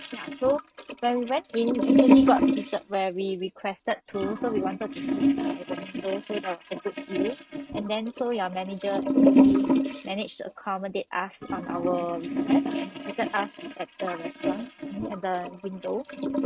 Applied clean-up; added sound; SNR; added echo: neural mask model RNNoise.